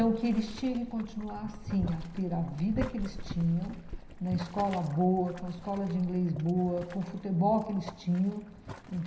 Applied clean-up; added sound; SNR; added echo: none; Boiling; 11 dB; reverberation time 0.9 s.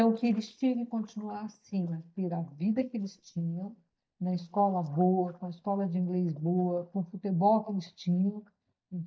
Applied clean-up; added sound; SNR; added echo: neural mask model DeepFilterNet 3.